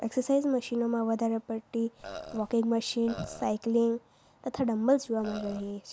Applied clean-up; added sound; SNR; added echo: none; Burping, eructation; 13 dB; none.